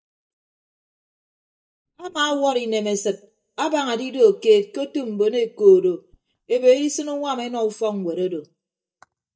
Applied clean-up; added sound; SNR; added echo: neural mask model DeepFilterNet 3.